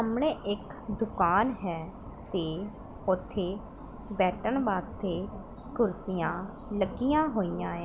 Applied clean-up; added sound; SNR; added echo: none; Insect; 18 dB; none.